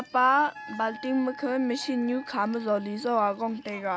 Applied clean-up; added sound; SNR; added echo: none; Wind instrument, woodwind instrument; 18 dB; none.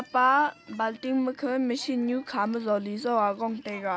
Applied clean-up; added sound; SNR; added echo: none; none; none; none.